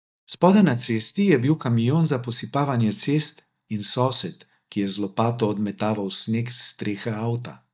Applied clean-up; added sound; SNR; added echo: neural mask model DeepFilterNet 3.